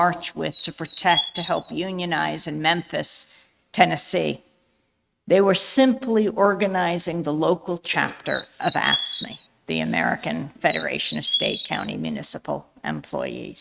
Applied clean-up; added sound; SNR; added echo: neural mask model RNNoise.